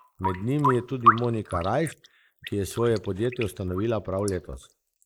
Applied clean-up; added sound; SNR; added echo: neural mask model Resemble Enhance denoiser.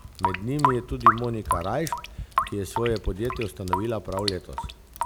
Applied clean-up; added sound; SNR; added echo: none; Drip / Sink (filling or washing) / Water tap, faucet; -1 dB; none.